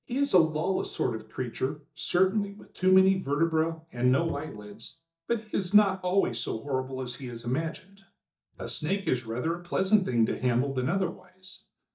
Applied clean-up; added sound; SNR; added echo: neural mask model DeepFilterNet 3.